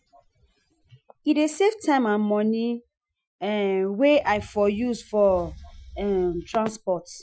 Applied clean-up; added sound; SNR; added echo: classical method Wiener filter.